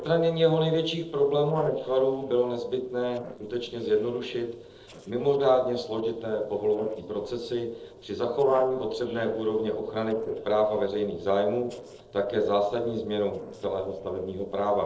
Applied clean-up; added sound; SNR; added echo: neural separator model SepFormer DNS4.